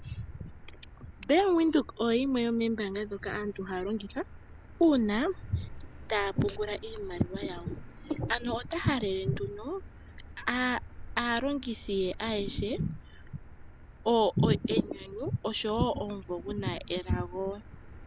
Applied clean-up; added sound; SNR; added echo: none; Motor vehicle (road); 15 dB; none.